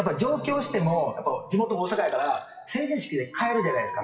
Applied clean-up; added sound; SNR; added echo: classical method WPE with log-MMSE.